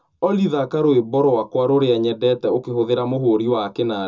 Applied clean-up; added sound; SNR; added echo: none; none; none; reverberation time 0.2 s.